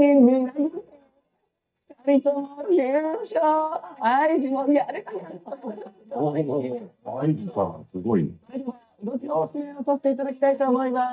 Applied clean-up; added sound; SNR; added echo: neural mask model DeepFilterNet 3.